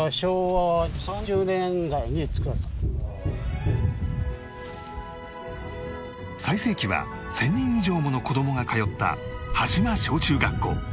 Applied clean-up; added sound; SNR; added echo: none; Tap; 11 dB; none.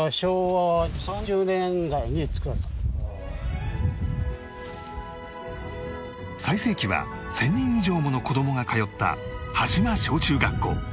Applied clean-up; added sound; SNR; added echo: none; none; none; none.